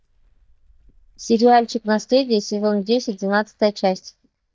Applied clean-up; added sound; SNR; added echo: neural mask model DeepFilterNet 3.